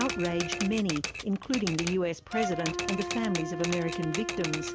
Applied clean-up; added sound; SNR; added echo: none; Typewriter + Wind instrument, woodwind instrument; 4 dB; none.